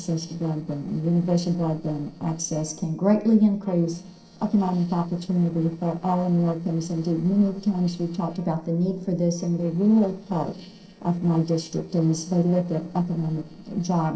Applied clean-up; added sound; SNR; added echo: neural separator model SepFormer DNS4.